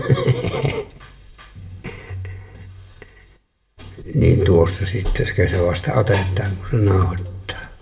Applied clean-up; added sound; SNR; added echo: none; none; none; reverberation time 0.4 s.